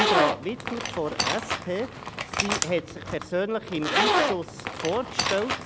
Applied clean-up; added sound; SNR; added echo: none; Zipper (clothing); -2 dB; none.